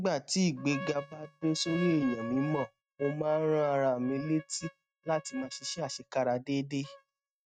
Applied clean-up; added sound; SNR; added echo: neural mask model RNNoise.